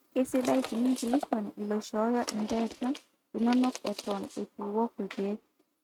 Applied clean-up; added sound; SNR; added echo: neural mask model RNNoise.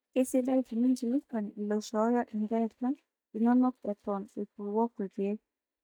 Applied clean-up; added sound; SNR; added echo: neural mask model DeepFilterNet 3.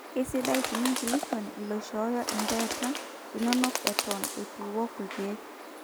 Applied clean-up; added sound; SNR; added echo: none; Bird; 3 dB; none.